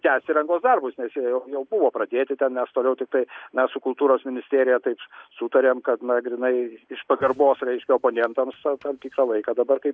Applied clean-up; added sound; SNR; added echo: none; none; none; none.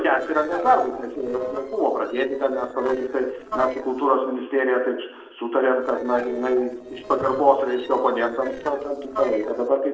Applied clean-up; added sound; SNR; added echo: neural separator model SepFormer DNS4.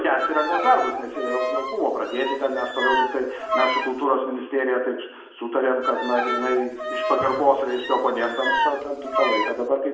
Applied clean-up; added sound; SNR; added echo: none; Bowed string instrument; 3 dB; reverberation time 1.0 s.